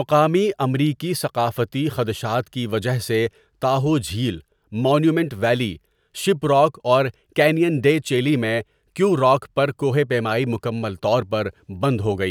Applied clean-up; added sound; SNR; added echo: none; none; none; none.